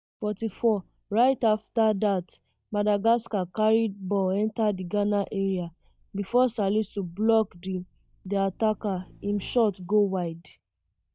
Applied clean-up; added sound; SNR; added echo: neural mask model DeepFilterNet 3.